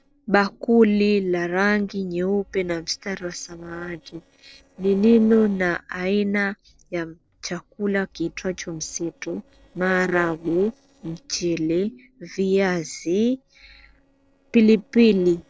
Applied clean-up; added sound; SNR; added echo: neural separator model SepFormer DNS4.